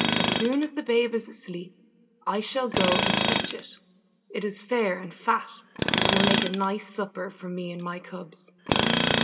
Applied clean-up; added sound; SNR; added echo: none; Tools; -1 dB; reverberation time 0.5 s.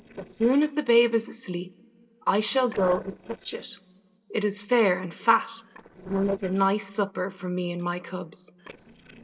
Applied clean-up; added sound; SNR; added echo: neural separator model SepFormer DNS4.